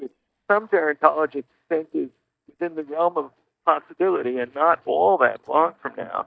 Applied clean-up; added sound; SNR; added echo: neural mask model DeepFilterNet 3.